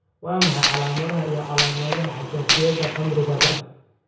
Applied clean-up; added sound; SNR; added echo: none; Gunshot, gunfire; 0 dB; reverberation time 0.6 s.